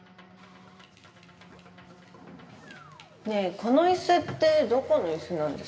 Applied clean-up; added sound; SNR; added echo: none; none; none; reverberation time 0.9 s.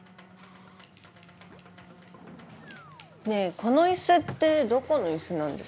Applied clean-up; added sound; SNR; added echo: none; none; none; none.